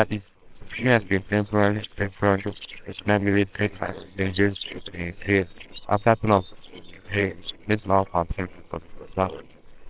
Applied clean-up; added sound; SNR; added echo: neural separator model SepFormer WHAMR!.